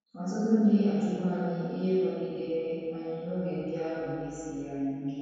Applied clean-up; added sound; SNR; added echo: none; none; none; reverberation time 2.1 s.